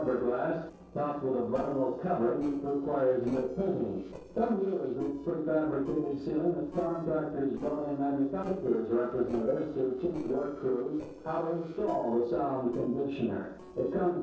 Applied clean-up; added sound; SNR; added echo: neural separator model SepFormer DNS4.